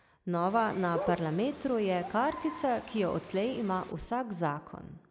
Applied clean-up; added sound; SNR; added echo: none; Bird; 11 dB; none.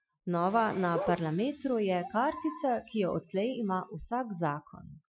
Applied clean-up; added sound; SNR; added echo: classical method Wiener filter.